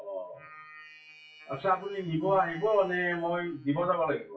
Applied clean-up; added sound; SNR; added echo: classical method WPE with log-MMSE.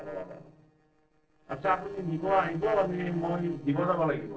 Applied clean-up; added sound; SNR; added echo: neural separator model SepFormer DNS4.